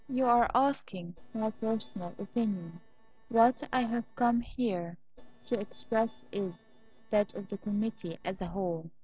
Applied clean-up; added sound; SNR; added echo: neural separator model SepFormer DNS4.